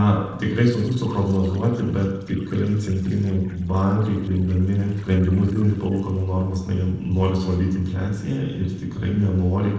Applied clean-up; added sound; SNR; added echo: neural separator model SepFormer DNS4.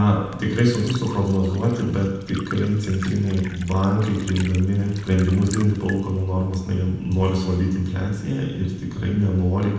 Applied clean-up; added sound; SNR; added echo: none; Liquid; 19 dB; reverberation time 1.0 s.